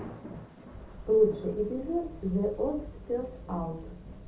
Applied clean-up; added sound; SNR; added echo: none; Thunder / Rain; 17 dB; reverberation time 0.4 s.